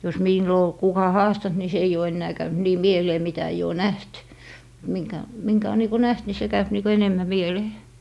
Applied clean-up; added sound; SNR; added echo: none; none; none; none.